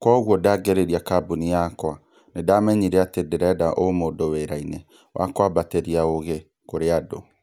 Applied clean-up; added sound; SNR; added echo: none; none; none; none.